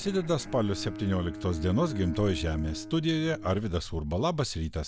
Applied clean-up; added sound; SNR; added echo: none; Bowed string instrument; 12 dB; none.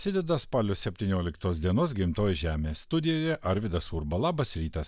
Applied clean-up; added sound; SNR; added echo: none; none; none; none.